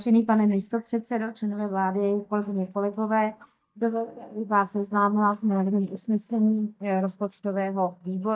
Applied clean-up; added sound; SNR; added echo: neural mask model DeepFilterNet 3.